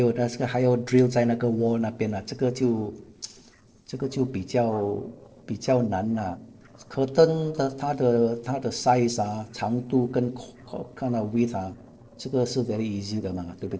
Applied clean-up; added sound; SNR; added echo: neural separator model SepFormer DNS4.